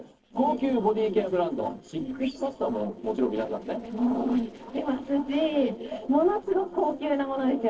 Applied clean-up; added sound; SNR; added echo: neural separator model SepFormer DNS4.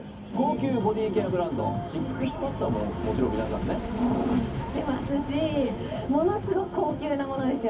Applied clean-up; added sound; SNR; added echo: none; Aircraft; 12 dB; reverberation time 0.3 s.